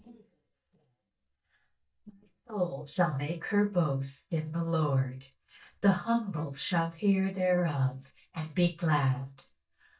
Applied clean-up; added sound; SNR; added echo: neural mask model DeepFilterNet 3.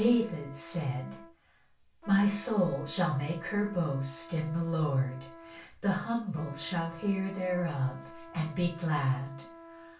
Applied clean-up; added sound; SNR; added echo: none; Trumpet; 18 dB; reverberation time 0.3 s.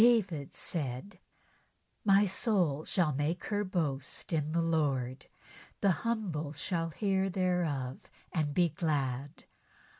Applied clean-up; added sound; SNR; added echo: none; none; none; none.